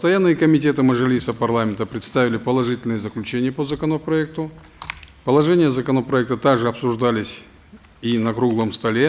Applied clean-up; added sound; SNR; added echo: none; none; none; none.